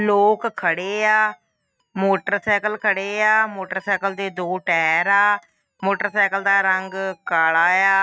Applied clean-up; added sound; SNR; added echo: neural mask model RNNoise.